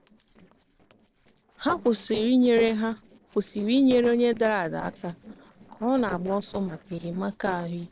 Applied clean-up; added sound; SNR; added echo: neural separator model SepFormer DNS4.